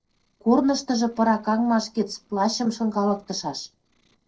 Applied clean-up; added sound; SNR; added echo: neural separator model SepFormer DNS4.